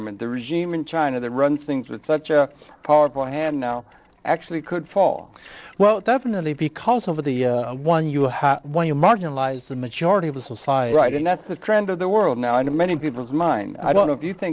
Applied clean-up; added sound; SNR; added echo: neural separator model SepFormer DNS4.